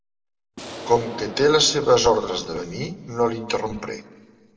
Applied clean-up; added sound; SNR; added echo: none; Explosion; 15 dB; reverberation time 1.1 s.